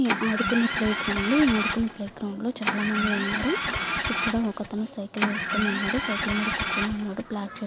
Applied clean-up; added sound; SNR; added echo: none; Engine starting; 1 dB; none.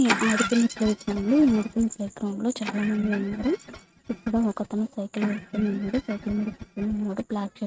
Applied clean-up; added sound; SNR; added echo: neural mask model RNNoise.